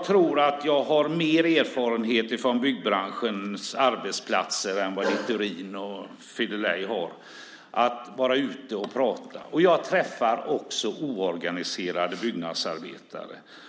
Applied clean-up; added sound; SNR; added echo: none; none; none; none.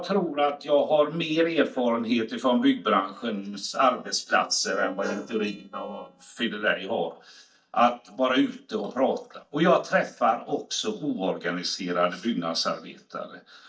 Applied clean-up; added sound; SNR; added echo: neural mask model DeepFilterNet 3.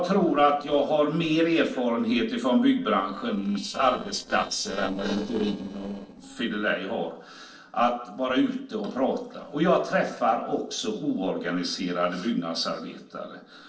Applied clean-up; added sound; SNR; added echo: neural separator model SepFormer DNS4.